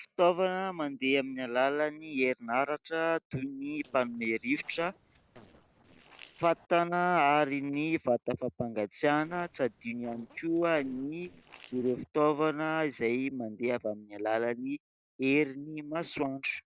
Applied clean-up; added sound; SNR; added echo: neural separator model SepFormer DNS4.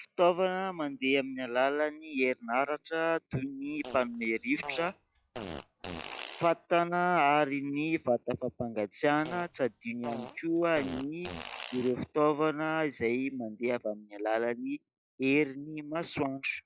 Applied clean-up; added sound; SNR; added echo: classical method log-MMSE.